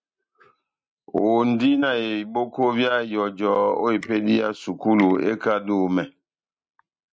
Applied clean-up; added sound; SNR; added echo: neural mask model RNNoise.